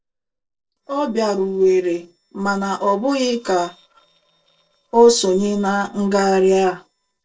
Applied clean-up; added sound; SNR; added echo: neural separator model SepFormer DNS4.